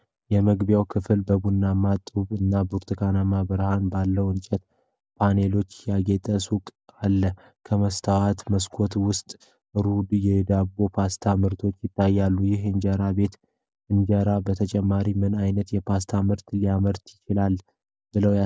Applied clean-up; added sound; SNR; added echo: none; none; none; none.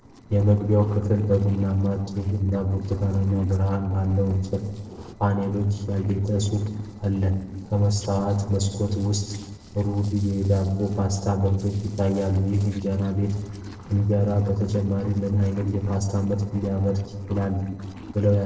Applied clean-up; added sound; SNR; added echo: neural separator model SepFormer DNS4.